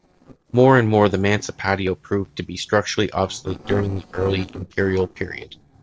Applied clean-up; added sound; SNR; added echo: neural separator model SepFormer DNS4.